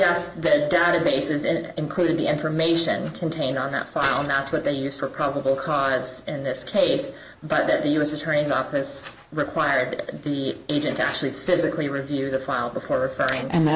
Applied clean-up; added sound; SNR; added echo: none; Glass; 11 dB; none.